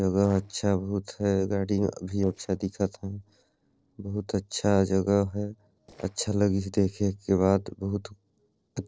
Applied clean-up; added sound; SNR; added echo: neural separator model SepFormer DNS4.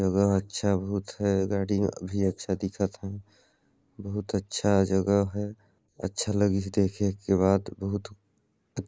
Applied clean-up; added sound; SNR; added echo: neural mask model Resemble Enhance denoiser.